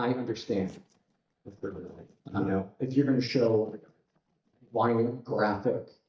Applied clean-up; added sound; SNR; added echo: neural mask model DeepFilterNet 3.